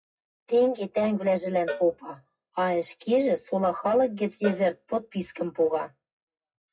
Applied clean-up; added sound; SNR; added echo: classical method WPE with log-MMSE.